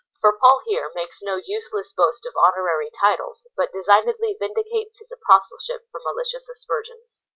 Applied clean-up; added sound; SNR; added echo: none; none; none; none.